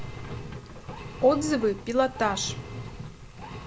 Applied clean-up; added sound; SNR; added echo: none; Engine; 10 dB; none.